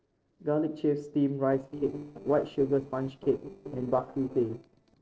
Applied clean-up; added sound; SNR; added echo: neural separator model SepFormer DNS4.